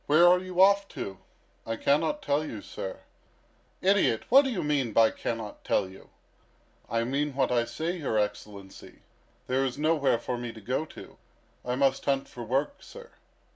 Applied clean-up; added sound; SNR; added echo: none; none; none; none.